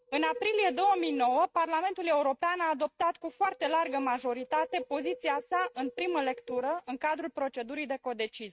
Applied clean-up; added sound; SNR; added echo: neural mask model RNNoise.